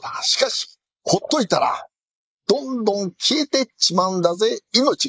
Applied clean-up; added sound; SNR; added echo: neural mask model Resemble Enhance denoiser.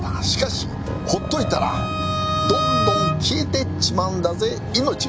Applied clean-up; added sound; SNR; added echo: none; Bowed string instrument; 4 dB; none.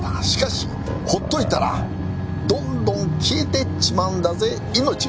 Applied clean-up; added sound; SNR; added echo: none; none; none; none.